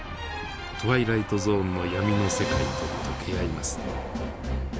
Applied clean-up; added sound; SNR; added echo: none; Truck; 12 dB; none.